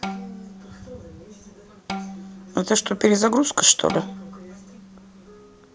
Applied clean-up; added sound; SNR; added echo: none; Bowed string instrument; 12 dB; none.